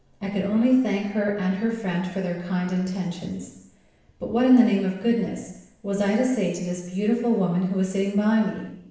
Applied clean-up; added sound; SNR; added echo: none; none; none; reverberation time 0.8 s.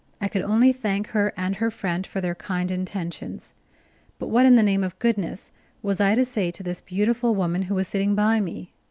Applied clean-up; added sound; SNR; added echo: none; none; none; none.